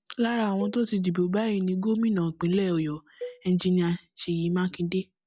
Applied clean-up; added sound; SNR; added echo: none; Cowbell; 19 dB; none.